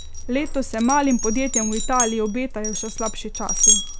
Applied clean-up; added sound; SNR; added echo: none; Glass; 0 dB; none.